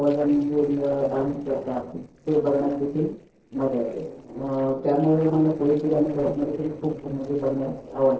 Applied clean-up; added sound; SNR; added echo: neural separator model SepFormer DNS4.